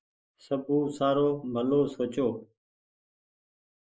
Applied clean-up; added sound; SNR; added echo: neural mask model Resemble Enhance denoiser.